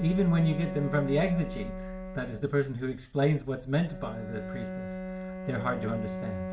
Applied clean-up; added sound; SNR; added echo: none; Bowed string instrument; 8 dB; reverberation time 0.4 s.